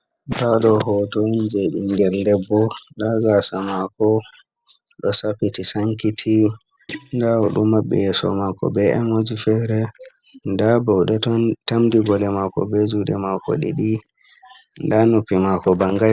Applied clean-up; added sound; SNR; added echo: neural separator model SepFormer DNS4.